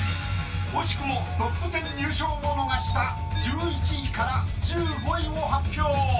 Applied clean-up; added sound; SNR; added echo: none; Doorbell; 11 dB; reverberation time 0.2 s.